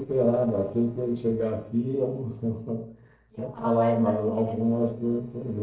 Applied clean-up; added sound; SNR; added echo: neural separator model SepFormer DNS4.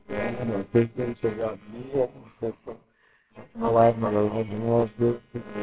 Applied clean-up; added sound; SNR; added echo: neural separator model SepFormer WHAMR!.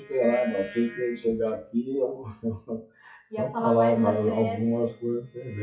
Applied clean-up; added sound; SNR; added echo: classical method WPE with log-MMSE.